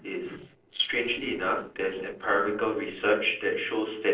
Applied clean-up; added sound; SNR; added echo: neural separator model SepFormer DNS4.